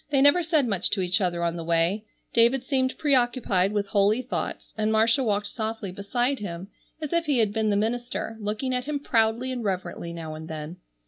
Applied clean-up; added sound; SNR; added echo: none; none; none; none.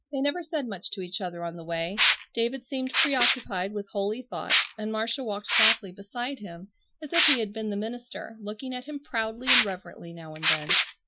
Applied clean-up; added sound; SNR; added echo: classical method Wiener filter.